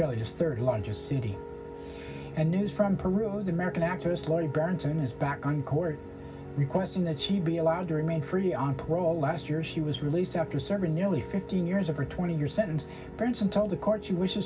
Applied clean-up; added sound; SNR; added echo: none; Piano; 12 dB; reverberation time 0.4 s.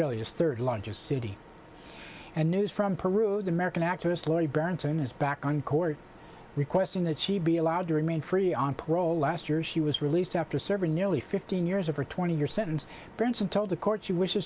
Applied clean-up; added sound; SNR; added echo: none; none; none; none.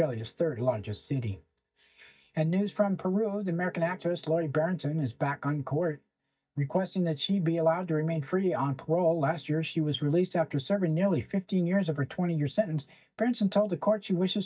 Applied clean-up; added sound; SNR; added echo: neural mask model DeepFilterNet 3.